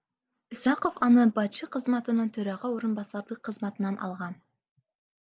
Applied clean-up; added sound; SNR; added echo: none; none; none; none.